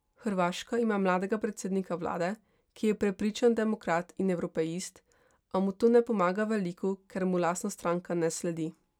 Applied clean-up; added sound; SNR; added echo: none; none; none; none.